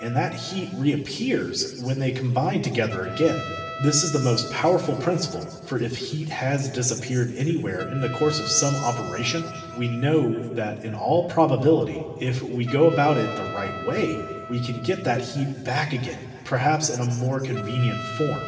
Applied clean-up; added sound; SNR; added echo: none; Trumpet; 15 dB; reverberation time 2.2 s.